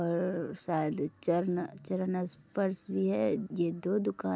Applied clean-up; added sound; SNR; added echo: none; none; none; none.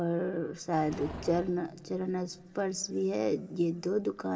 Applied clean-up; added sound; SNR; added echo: none; Livestock, farm animals, working animals; 18 dB; reverberation time 2.3 s.